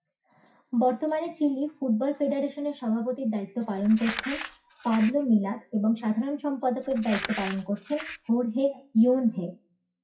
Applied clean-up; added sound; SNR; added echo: classical method WPE with log-MMSE.